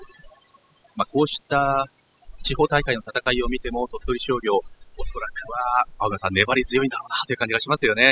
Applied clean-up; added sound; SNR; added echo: classical method spectral subtraction.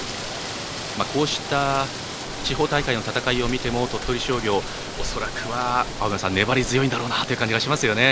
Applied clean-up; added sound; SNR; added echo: none; Rain; 9 dB; none.